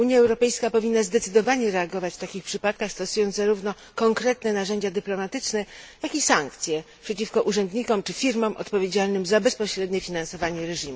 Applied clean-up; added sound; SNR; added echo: none; none; none; none.